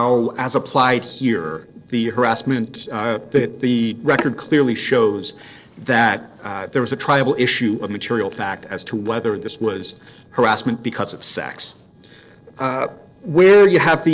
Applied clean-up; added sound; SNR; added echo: neural separator model SepFormer DNS4.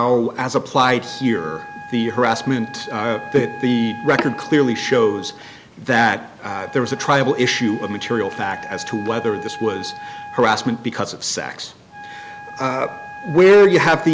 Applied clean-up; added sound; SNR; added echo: none; Wind instrument, woodwind instrument; 16 dB; none.